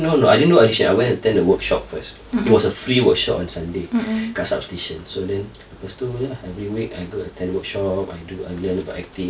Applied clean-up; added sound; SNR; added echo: none; none; none; none.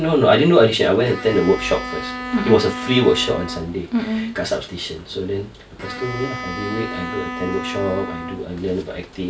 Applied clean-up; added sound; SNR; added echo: none; Bowed string instrument; 10 dB; none.